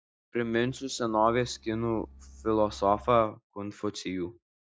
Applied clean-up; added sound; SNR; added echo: neural mask model DeepFilterNet 3.